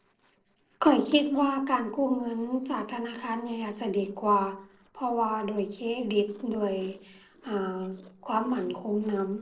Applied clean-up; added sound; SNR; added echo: neural separator model SepFormer DNS4.